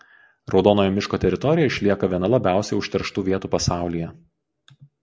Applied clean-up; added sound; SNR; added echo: none; none; none; none.